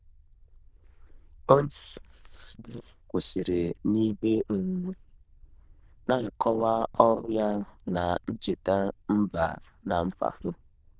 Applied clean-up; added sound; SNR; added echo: neural diffusion model UNIVERSE++.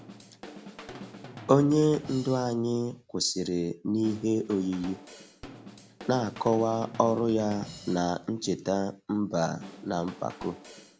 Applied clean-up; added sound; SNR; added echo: none; Drum / Drum kit; 17 dB; none.